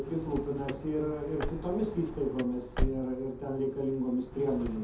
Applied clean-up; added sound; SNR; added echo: none; Car; 6 dB; reverberation time 0.5 s.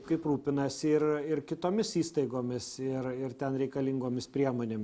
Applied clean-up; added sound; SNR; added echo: none; none; none; none.